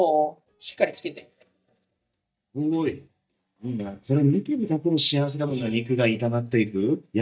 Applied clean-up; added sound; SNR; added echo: neural mask model DeepFilterNet 3.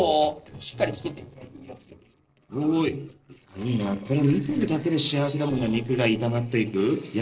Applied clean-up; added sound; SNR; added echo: neural separator model SepFormer DNS4.